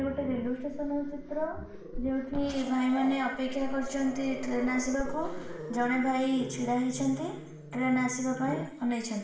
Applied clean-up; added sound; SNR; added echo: none; Growling; 9 dB; reverberation time 0.7 s.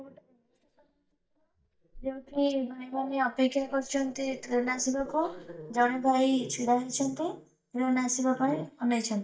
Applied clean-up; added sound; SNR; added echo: neural mask model DeepFilterNet 3.